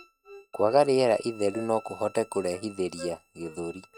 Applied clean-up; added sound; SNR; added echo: neural mask model RNNoise.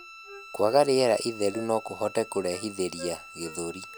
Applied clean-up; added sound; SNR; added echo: none; Wind instrument, woodwind instrument + Bowed string instrument; 16 dB; none.